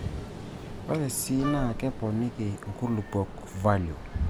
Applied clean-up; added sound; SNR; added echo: none; Ocean + Wind instrument, woodwind instrument; 9 dB; none.